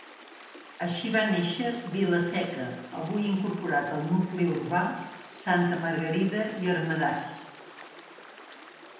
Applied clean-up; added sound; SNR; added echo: none; Stream; 18 dB; reverberation time 0.9 s.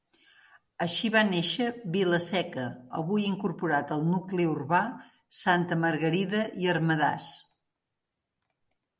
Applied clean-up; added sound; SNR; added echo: none; none; none; none.